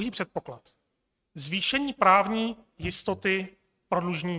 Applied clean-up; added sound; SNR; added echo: neural mask model RNNoise.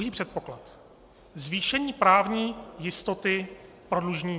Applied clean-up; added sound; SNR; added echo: none; none; none; none.